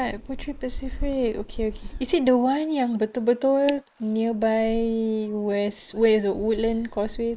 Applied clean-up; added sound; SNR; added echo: neural mask model Resemble Enhance denoiser.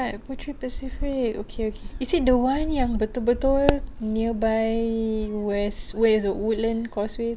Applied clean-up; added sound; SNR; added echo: none; Gull, seagull + Explosion; 6 dB; none.